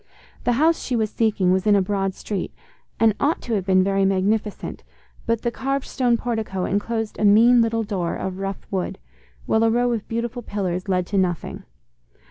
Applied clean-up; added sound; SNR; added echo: none; none; none; none.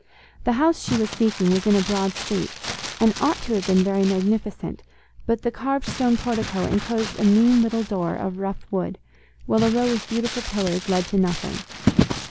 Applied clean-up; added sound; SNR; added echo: none; Crumpling, crinkling; 9 dB; none.